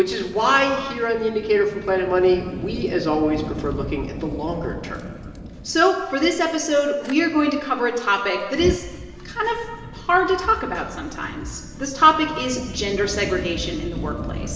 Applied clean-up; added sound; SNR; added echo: none; Fire; 12 dB; reverberation time 1.3 s.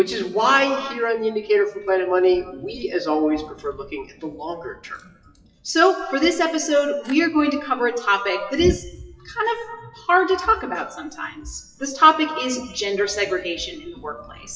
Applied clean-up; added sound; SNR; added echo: classical method WPE with log-MMSE.